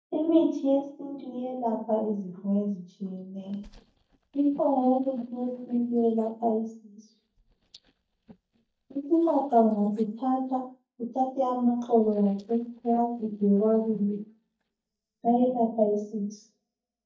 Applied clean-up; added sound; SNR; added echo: neural mask model DeepFilterNet 3.